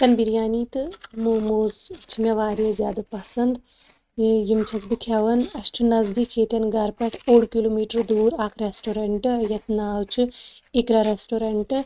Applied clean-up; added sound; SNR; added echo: neural mask model RNNoise.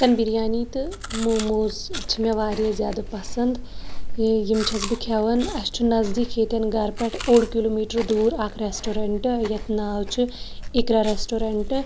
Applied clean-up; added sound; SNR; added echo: none; Chewing, mastication; 6 dB; none.